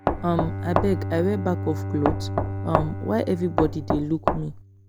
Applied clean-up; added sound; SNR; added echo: none; Bowed string instrument + Knock; 1 dB; none.